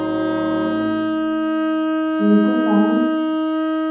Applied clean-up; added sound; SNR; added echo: none; Bowed string instrument; -4 dB; reverberation time 1.2 s.